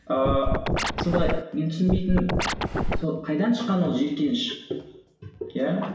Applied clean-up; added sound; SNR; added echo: none; Scratching (performance technique); -1 dB; reverberation time 0.8 s.